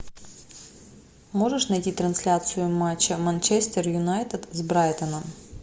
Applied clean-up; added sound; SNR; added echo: none; none; none; none.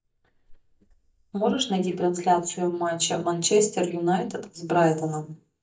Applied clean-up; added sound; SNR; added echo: neural mask model DeepFilterNet 3.